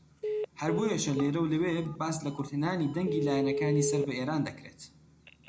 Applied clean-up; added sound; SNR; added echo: none; Telephone; 5 dB; reverberation time 0.3 s.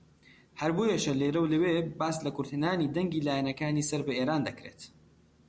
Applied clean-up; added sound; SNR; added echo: none; none; none; none.